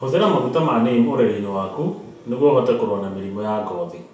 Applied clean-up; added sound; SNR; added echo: none; none; none; reverberation time 0.6 s.